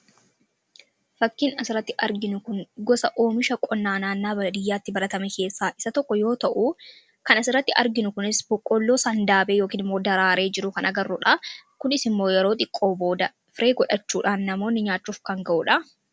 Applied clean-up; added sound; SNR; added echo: none; none; none; none.